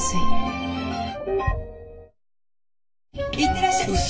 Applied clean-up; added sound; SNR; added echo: none; Bass drum; 11 dB; reverberation time 0.1 s.